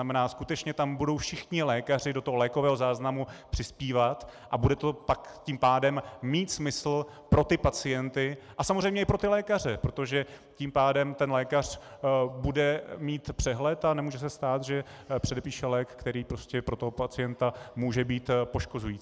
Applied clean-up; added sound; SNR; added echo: none; none; none; none.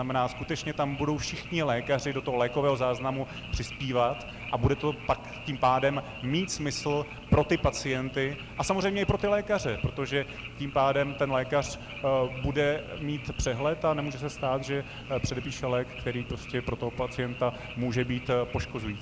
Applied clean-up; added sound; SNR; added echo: none; Frog; 13 dB; none.